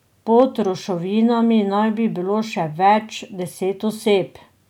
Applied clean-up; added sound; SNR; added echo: none; none; none; none.